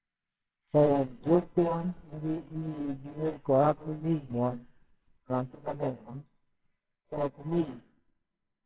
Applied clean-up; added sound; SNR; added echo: neural separator model SepFormer WHAMR!.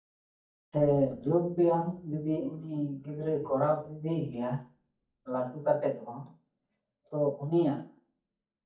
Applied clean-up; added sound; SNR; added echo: neural mask model DeepFilterNet 3.